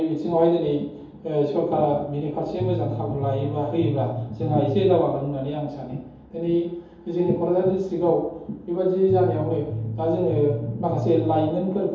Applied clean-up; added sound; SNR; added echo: none; Bass guitar; 6 dB; reverberation time 0.7 s.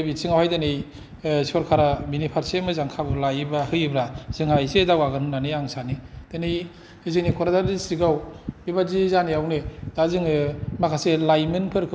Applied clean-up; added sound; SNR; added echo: none; none; none; none.